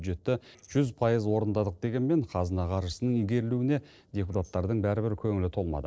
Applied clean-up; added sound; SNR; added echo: neural separator model SepFormer DNS4.